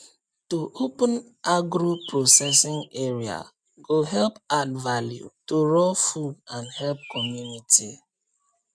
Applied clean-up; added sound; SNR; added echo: none; Bird; 12 dB; none.